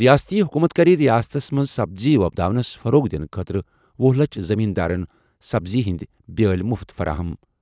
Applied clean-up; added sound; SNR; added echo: none; none; none; none.